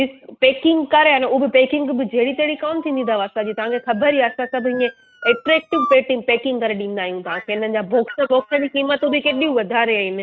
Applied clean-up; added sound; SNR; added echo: neural mask model RNNoise.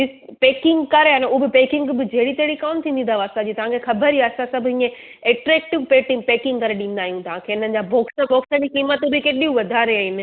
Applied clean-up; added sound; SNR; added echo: none; none; none; none.